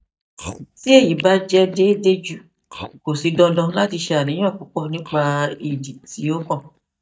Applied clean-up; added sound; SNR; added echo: neural mask model DeepFilterNet 3.